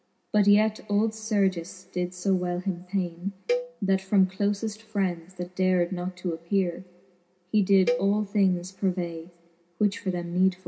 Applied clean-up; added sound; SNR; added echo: none; Cowbell; 8 dB; reverberation time 0.3 s.